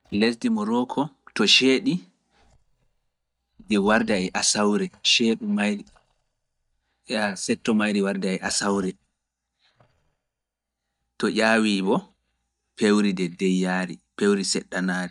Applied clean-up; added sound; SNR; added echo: neural mask model DeepFilterNet 3.